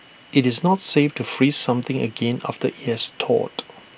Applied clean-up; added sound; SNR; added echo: none; none; none; none.